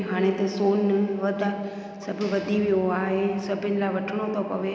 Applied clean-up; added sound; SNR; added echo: none; none; none; none.